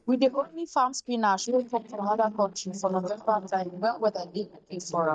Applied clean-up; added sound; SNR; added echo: neural mask model DeepFilterNet 3.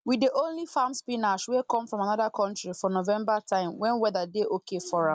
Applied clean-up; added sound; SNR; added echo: none; none; none; none.